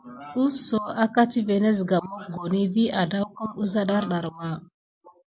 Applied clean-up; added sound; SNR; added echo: none; none; none; none.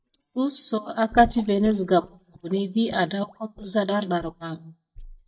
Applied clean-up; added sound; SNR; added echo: neural mask model DeepFilterNet 3.